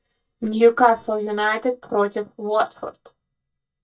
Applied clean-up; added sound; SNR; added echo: neural mask model DeepFilterNet 3.